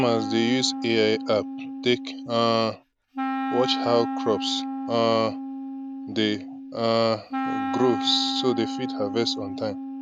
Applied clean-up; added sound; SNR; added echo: none; Wind instrument, woodwind instrument; 5 dB; none.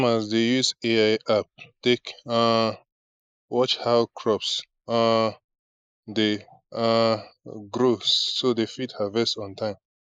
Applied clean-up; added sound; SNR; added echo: neural mask model Resemble Enhance denoiser.